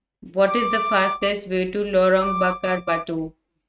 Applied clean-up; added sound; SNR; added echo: neural mask model RNNoise.